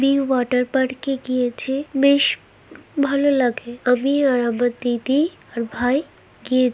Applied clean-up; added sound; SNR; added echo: none; none; none; none.